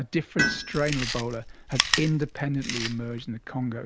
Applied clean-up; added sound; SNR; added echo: none; Chewing, mastication + Tools; 2 dB; none.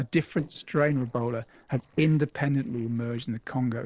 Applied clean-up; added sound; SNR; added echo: neural separator model SepFormer DNS4.